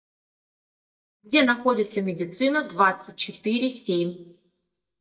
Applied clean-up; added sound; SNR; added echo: neural mask model DeepFilterNet 3.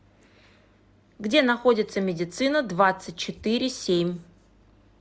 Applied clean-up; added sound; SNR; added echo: none; none; none; none.